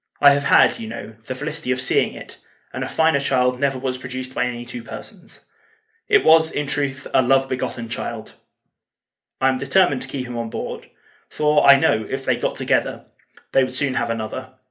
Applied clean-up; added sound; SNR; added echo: none; none; none; reverberation time 0.3 s.